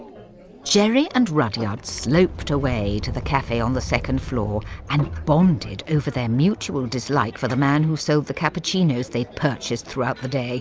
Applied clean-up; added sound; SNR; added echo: none; none; none; none.